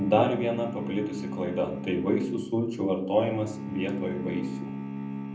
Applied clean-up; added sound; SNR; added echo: none; Bowed string instrument; 7 dB; reverberation time 0.6 s.